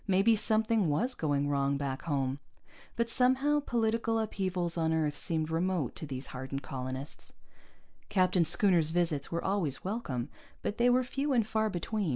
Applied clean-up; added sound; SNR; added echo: none; none; none; none.